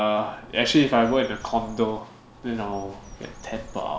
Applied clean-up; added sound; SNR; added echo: none; Bird; 20 dB; none.